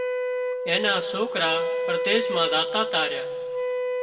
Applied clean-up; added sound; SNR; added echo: none; Wind instrument, woodwind instrument; 0 dB; reverberation time 1.2 s.